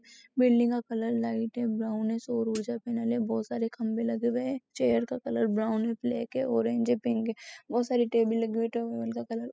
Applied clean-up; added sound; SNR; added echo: classical method spectral subtraction.